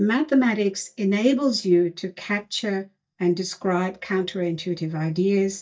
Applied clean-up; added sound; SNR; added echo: neural mask model DeepFilterNet 3.